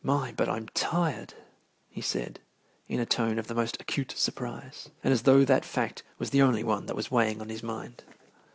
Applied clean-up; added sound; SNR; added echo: none; none; none; none.